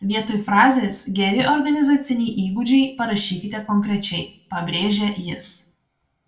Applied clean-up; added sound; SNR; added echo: none; none; none; reverberation time 0.3 s.